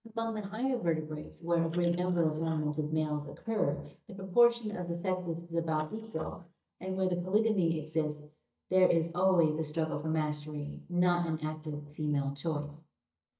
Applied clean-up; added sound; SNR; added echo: neural mask model DeepFilterNet 3.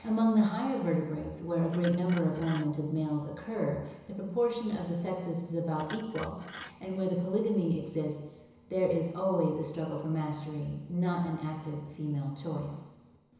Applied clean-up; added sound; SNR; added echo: none; Glass; 18 dB; reverberation time 1.0 s.